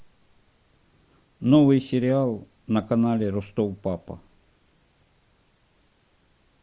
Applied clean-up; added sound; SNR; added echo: none; none; none; none.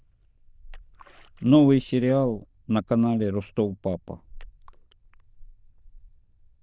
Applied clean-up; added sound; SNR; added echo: neural diffusion model UNIVERSE++.